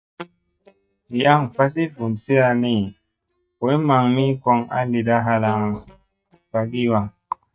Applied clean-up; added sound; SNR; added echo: neural mask model DeepFilterNet 3.